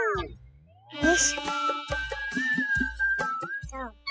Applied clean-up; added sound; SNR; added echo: classical method spectral subtraction.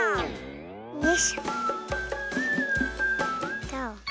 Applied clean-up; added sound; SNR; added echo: none; none; none; none.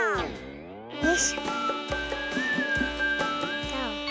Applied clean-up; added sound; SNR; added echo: none; Bowed string instrument; 7 dB; none.